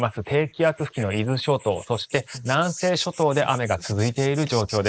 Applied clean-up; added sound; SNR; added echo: neural mask model Resemble Enhance denoiser.